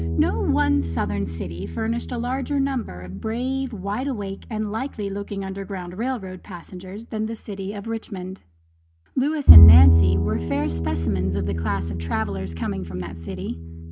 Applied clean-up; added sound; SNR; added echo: none; Bowed string instrument; -4 dB; none.